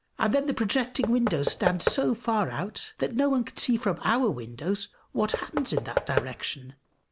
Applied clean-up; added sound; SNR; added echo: none; Knock / Wood; 6 dB; none.